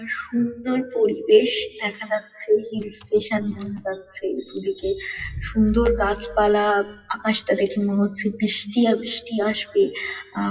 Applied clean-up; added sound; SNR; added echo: classical method WPE with log-MMSE.